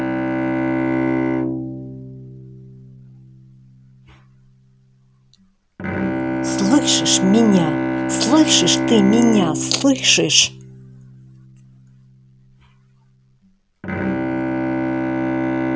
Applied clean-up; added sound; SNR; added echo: none; Bowed string instrument; 1 dB; none.